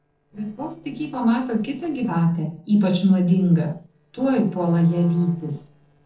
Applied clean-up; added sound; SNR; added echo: neural separator model SepFormer DNS4.